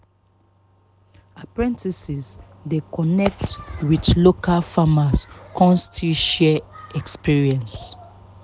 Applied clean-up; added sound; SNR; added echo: none; none; none; none.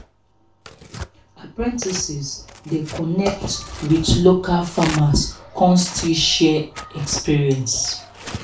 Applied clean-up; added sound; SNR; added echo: none; Tearing; 16 dB; reverberation time 0.3 s.